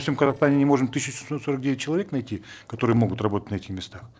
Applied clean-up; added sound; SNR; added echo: neural separator model SepFormer DNS4.